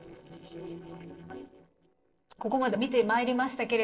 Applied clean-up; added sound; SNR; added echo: neural separator model SepFormer DNS4.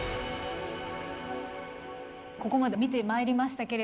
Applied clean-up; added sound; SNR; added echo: none; none; none; none.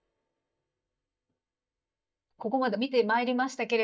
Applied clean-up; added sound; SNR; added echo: neural mask model DeepFilterNet 3.